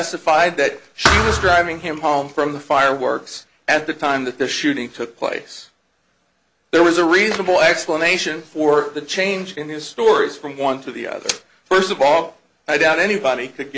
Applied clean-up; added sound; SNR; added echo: none; Thump, thud; 2 dB; none.